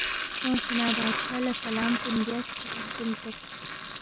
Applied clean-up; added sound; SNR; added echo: none; Sink (filling or washing); 0 dB; none.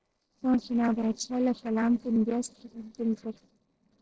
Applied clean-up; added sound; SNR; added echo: neural separator model SepFormer DNS4.